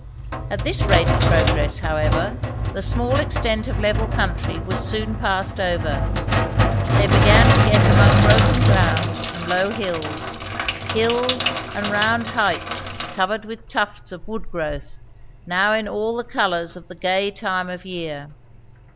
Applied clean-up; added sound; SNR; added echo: none; Sink (filling or washing); -3 dB; none.